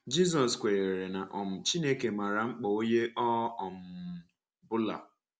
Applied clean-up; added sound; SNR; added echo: none; none; none; none.